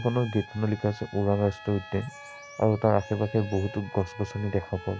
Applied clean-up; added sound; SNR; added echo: none; Trumpet + Bowed string instrument; 17 dB; none.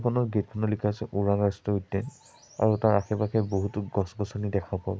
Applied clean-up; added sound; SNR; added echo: none; none; none; none.